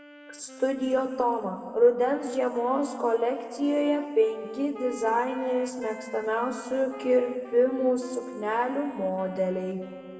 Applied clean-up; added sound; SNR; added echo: none; Wind instrument, woodwind instrument; 19 dB; reverberation time 2.0 s.